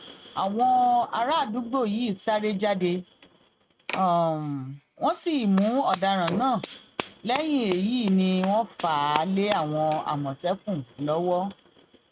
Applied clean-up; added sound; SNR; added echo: neural mask model RNNoise.